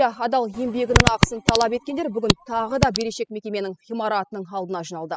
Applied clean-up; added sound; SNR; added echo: classical method spectral subtraction.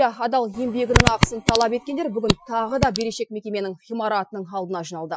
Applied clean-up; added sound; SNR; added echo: classical method Wiener filter.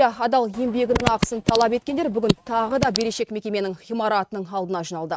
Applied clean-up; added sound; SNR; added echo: neural mask model RNNoise.